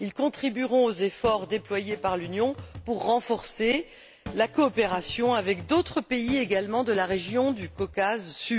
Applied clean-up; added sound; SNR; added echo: none; Drum kit; 16 dB; none.